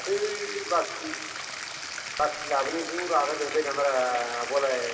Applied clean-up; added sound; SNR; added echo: none; Bathtub (filling or washing); 7 dB; reverberation time 2.3 s.